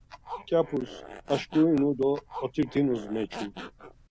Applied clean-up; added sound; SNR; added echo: none; Zipper (clothing); 15 dB; none.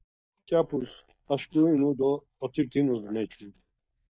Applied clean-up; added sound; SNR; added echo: neural mask model DeepFilterNet 3.